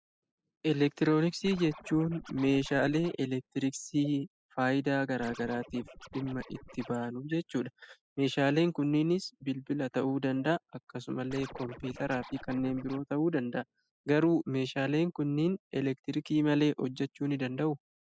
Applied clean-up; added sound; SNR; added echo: classical method spectral subtraction.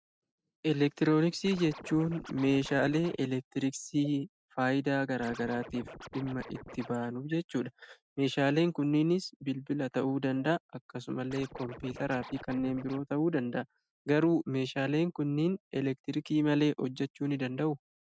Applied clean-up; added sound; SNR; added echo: neural mask model RNNoise.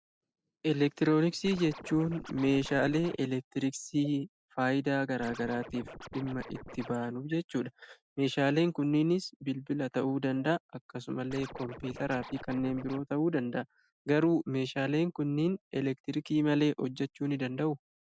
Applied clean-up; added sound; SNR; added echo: none; Scratching (performance technique); 15 dB; none.